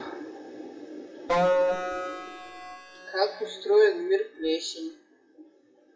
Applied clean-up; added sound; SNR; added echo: classical method WPE with log-MMSE.